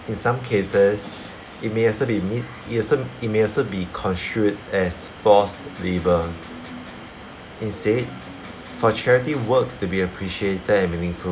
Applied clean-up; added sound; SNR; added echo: none; Electric guitar; 17 dB; none.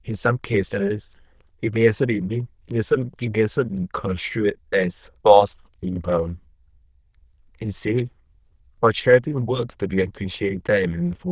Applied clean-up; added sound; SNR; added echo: neural diffusion model UNIVERSE++.